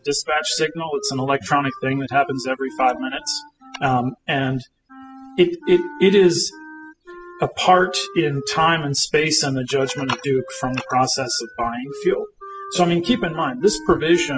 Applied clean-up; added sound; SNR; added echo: classical method spectral subtraction.